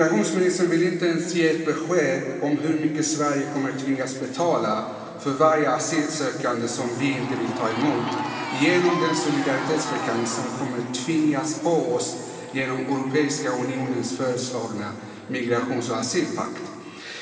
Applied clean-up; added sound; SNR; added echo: none; Crowd / Cheering; 13 dB; reverberation time 2.5 s.